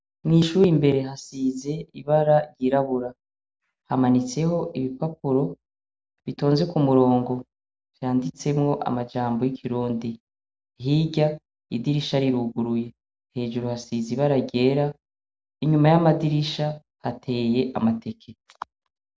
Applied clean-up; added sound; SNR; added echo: none; none; none; none.